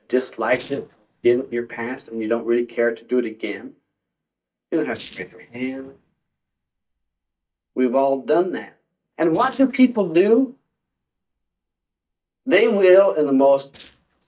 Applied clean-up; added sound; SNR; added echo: neural mask model DeepFilterNet 3.